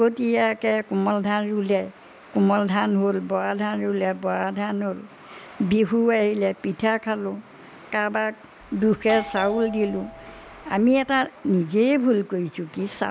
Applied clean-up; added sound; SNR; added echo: none; Doorbell; 13 dB; none.